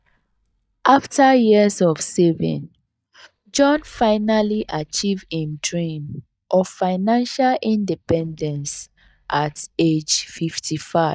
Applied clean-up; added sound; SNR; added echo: neural mask model DeepFilterNet 3.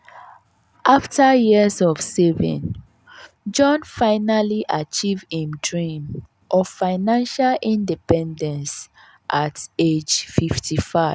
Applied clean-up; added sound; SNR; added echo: none; none; none; none.